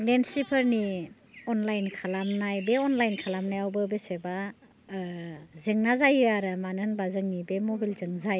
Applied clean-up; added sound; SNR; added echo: none; none; none; none.